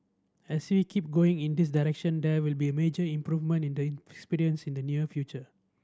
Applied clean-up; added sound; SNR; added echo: none; none; none; none.